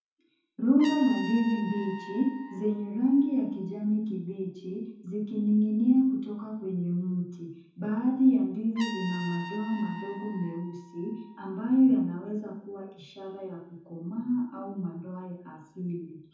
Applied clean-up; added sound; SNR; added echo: none; Trumpet; 19 dB; reverberation time 0.7 s.